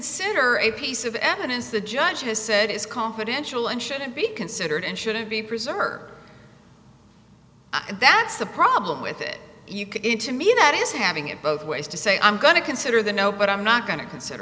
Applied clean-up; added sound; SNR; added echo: none; none; none; none.